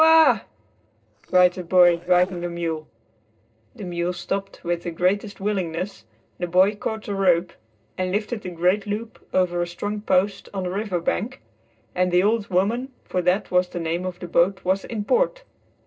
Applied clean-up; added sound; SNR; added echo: neural separator model SepFormer DNS4.